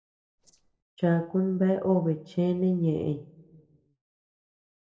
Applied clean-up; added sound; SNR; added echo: neural separator model SepFormer DNS4.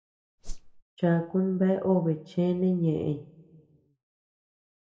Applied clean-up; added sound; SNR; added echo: none; Whoosh, swoosh, swish; 7 dB; reverberation time 0.6 s.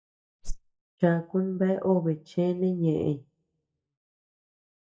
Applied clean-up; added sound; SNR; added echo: neural mask model DeepFilterNet 3.